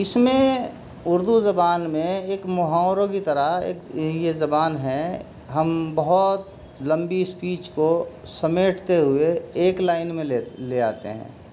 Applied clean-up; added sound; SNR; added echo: none; none; none; none.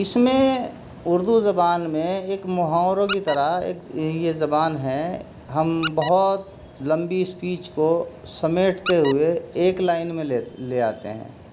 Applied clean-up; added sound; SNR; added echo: none; Squeak; 15 dB; none.